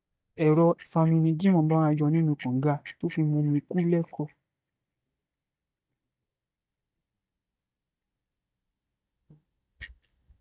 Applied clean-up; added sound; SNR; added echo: neural mask model DeepFilterNet 3.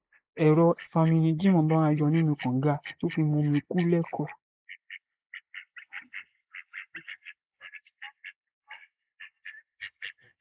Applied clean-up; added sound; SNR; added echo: neural mask model Resemble Enhance denoiser.